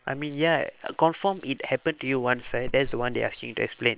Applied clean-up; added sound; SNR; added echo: neural separator model SepFormer WHAM!.